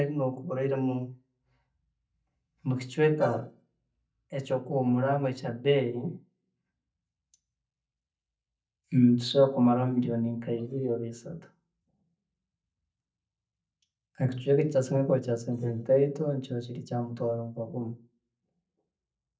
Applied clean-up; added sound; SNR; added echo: neural mask model DeepFilterNet 3.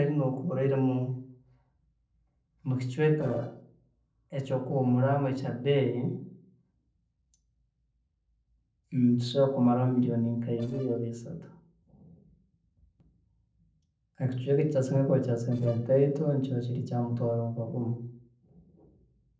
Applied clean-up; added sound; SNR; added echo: neural separator model SepFormer DNS4.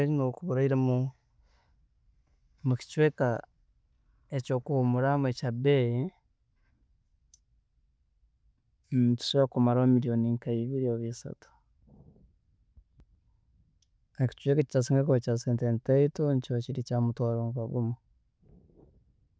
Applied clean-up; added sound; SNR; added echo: none; none; none; none.